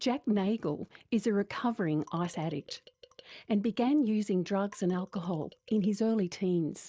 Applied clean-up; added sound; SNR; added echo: neural mask model DeepFilterNet 3.